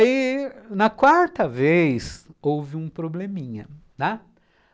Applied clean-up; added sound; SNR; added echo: none; none; none; none.